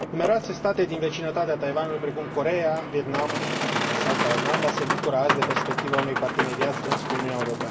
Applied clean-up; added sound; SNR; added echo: none; Boat, Water vehicle; 1 dB; reverberation time 1.5 s.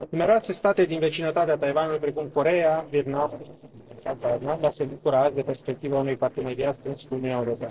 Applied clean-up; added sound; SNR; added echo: neural separator model SepFormer DNS4.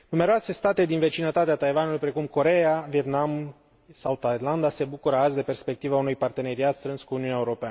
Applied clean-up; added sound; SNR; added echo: none; none; none; none.